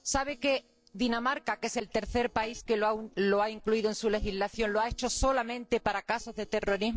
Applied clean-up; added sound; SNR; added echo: neural separator model SepFormer DNS4.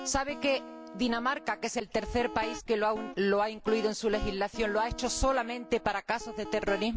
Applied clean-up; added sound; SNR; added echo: none; Guitar; 13 dB; none.